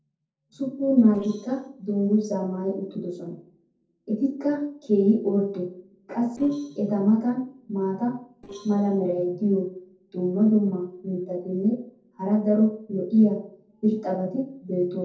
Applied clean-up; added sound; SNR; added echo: neural separator model SepFormer DNS4.